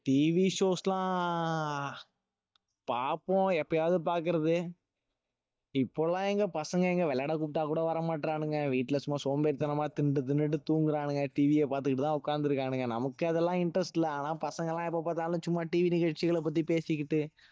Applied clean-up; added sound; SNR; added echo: neural mask model DeepFilterNet 3.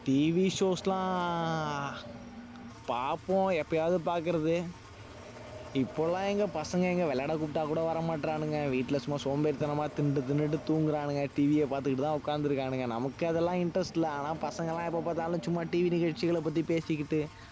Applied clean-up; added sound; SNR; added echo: none; Engine + Wind; 15 dB; none.